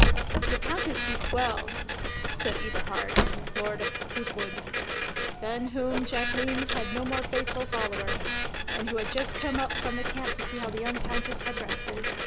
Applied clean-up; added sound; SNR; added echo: none; Printer + Wood; -5 dB; none.